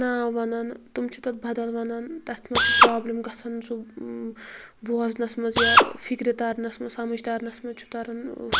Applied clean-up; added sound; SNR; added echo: none; Drill; -2 dB; none.